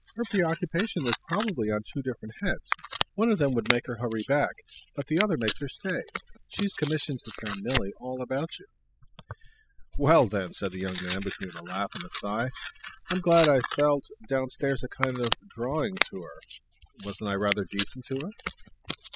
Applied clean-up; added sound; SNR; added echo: classical method spectral subtraction.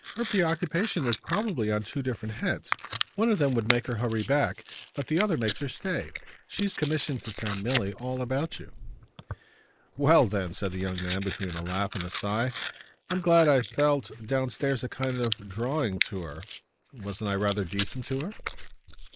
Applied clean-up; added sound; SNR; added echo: neural mask model Resemble Enhance denoiser.